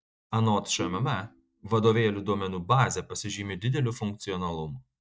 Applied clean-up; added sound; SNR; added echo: neural mask model DeepFilterNet 3.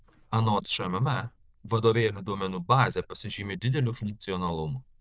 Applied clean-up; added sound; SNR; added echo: neural diffusion model UNIVERSE++.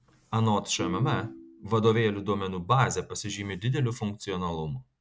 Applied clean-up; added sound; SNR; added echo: none; Ringtone; 11 dB; none.